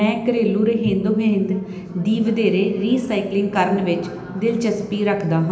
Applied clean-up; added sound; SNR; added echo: none; none; none; reverberation time 0.9 s.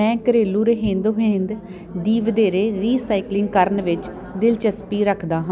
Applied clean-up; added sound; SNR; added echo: none; none; none; none.